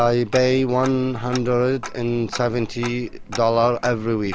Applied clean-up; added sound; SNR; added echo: none; Tick-tock; 14 dB; none.